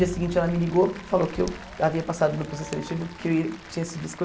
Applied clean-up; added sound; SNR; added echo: none; Bowed string instrument + Applause; 16 dB; none.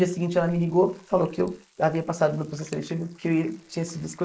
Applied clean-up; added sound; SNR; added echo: neural mask model Resemble Enhance denoiser.